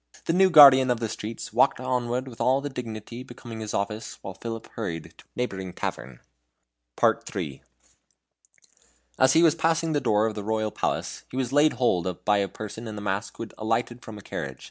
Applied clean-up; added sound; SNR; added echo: none; none; none; none.